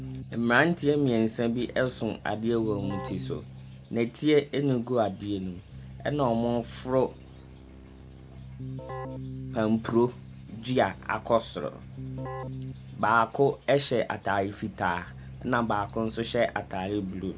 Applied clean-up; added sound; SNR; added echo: none; Keyboard (musical); 14 dB; none.